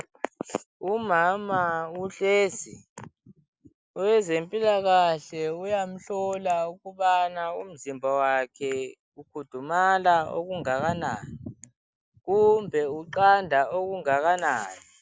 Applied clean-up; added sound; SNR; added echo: none; none; none; none.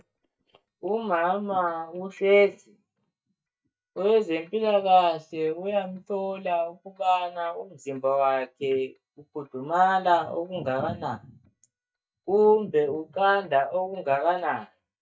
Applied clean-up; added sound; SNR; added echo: neural mask model DeepFilterNet 3.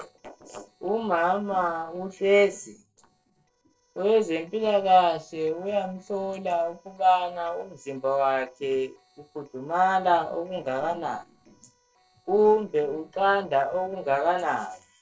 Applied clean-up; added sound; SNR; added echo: neural separator model SepFormer DNS4.